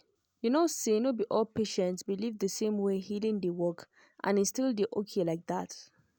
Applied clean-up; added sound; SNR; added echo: none; none; none; none.